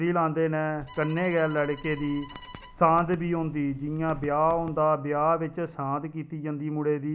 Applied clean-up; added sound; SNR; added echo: none; Bowed string instrument + Typing; 18 dB; none.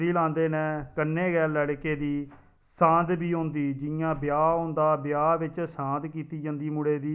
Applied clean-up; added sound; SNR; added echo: none; none; none; none.